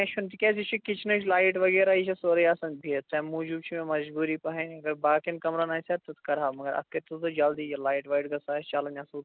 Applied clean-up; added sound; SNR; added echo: none; none; none; none.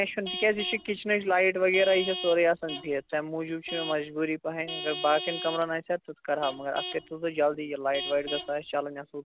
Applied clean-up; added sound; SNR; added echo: none; Vehicle horn, car horn, honking / Truck; 11 dB; none.